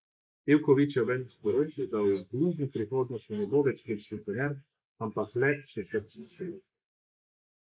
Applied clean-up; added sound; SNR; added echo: neural mask model Resemble Enhance denoiser.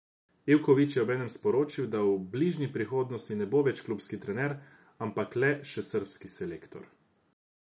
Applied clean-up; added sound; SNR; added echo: none; none; none; none.